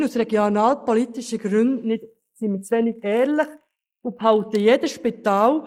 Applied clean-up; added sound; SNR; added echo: neural mask model Resemble Enhance denoiser.